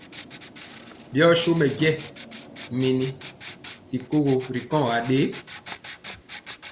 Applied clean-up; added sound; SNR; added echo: none; Writing; 12 dB; none.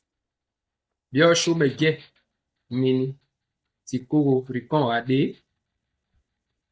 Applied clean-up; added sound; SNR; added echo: neural mask model DeepFilterNet 3.